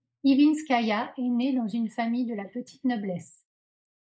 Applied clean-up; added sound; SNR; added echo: neural mask model Resemble Enhance denoiser.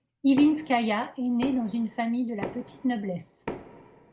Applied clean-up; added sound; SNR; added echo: none; Knock; 14 dB; none.